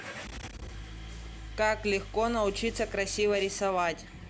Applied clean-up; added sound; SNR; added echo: none; Engine starting / Car; 11 dB; none.